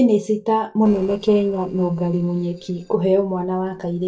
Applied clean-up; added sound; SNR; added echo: neural separator model SepFormer DNS4.